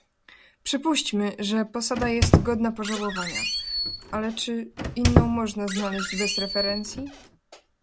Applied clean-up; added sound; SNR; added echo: none; Squeak; -2 dB; none.